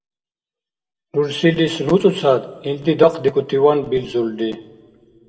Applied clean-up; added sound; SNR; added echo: none; none; none; reverberation time 1.0 s.